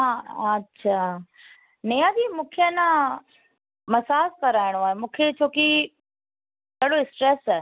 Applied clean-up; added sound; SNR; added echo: none; none; none; none.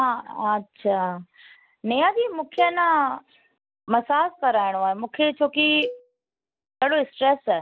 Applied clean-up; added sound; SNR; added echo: none; Cowbell; 15 dB; none.